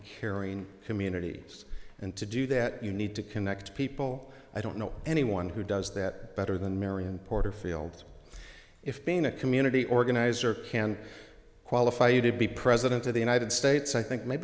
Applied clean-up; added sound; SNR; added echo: none; none; none; none.